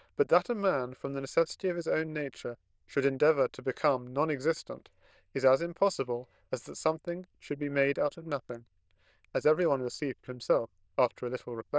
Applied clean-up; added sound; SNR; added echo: neural diffusion model UNIVERSE++.